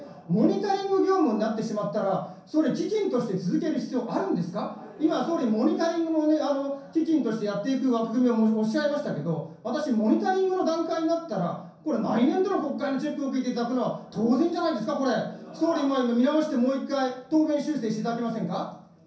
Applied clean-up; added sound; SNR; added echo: none; none; none; reverberation time 0.6 s.